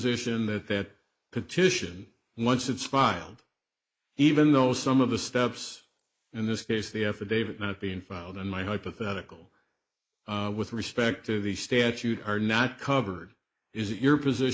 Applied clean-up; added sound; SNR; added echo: neural mask model Resemble Enhance denoiser.